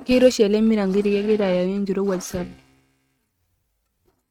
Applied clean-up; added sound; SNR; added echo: neural mask model RNNoise.